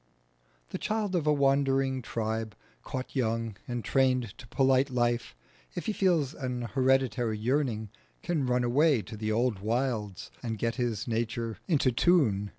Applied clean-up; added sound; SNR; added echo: none; none; none; none.